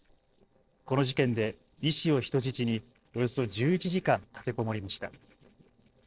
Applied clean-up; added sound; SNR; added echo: neural separator model SepFormer DNS4.